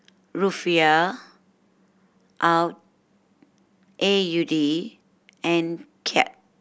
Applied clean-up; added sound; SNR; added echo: none; none; none; none.